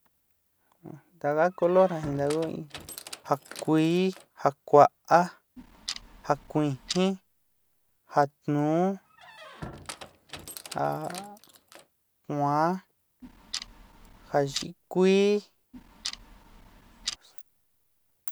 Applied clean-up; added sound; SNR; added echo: none; Squeak + Clock; 15 dB; none.